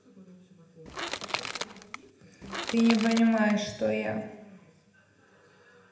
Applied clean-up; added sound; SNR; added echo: none; Crushing / Wood; 6 dB; reverberation time 0.8 s.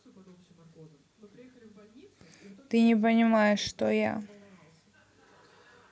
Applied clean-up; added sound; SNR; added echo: none; none; none; none.